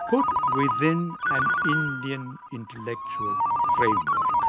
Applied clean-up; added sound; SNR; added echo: none; Ringtone; -4 dB; none.